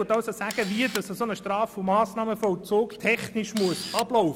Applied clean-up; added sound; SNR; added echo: none; Camera; 15 dB; none.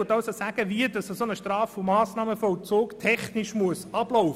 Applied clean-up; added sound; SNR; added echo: none; none; none; none.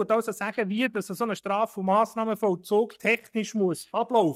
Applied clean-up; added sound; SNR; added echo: neural mask model DeepFilterNet 3.